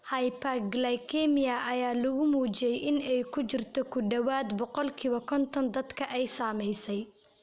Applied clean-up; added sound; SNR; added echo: none; none; none; none.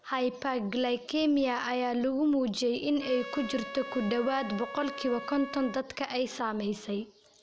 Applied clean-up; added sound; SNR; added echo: none; Trumpet; 12 dB; none.